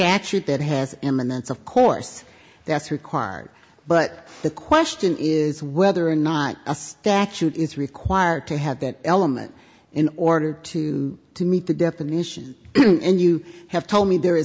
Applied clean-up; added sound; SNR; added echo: none; none; none; none.